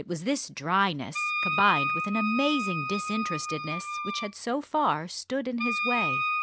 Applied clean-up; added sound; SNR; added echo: none; Wind instrument, woodwind instrument; 2 dB; none.